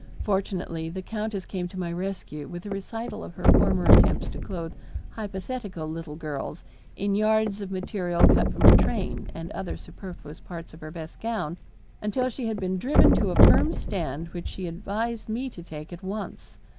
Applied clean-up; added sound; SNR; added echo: none; Thump, thud; -5 dB; none.